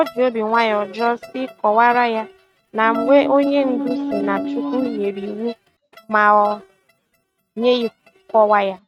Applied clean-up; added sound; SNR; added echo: neural mask model RNNoise.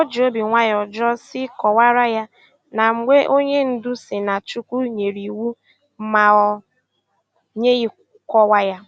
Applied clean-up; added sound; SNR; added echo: none; none; none; none.